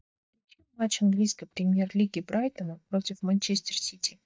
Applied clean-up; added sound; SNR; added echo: neural mask model DeepFilterNet 3.